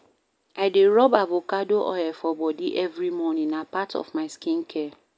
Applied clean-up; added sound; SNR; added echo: none; none; none; none.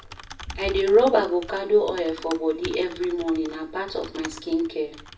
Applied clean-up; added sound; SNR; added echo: none; Typing; 16 dB; reverberation time 0.3 s.